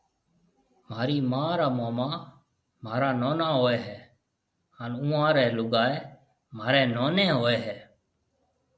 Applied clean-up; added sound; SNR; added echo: none; none; none; none.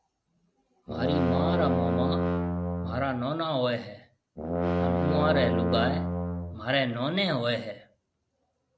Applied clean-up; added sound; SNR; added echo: none; Brass instrument; -2 dB; none.